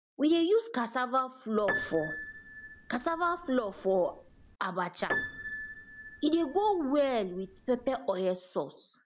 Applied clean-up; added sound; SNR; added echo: none; Piano; 10 dB; none.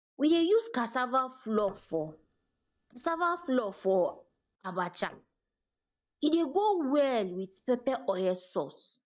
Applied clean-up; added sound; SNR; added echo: neural mask model DeepFilterNet 3.